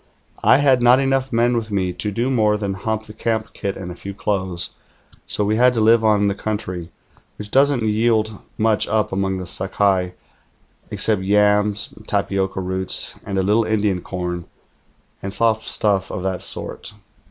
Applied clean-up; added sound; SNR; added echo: none; none; none; none.